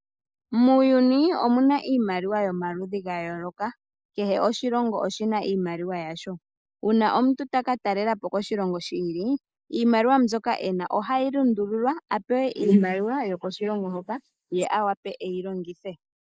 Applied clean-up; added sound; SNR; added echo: neural mask model Resemble Enhance denoiser.